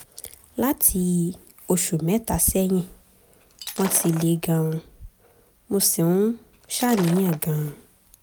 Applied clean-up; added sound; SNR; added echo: none; Shatter; 13 dB; none.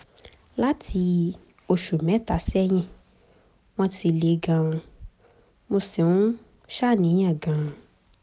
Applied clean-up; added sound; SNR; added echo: none; none; none; none.